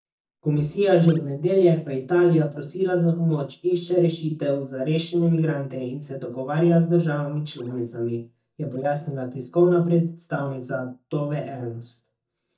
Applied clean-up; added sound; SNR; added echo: neural mask model DeepFilterNet 3.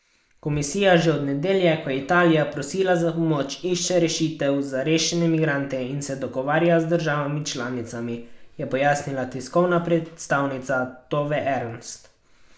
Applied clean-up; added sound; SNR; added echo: none; none; none; none.